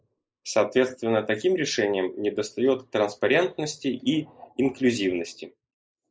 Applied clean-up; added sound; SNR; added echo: neural mask model Resemble Enhance denoiser.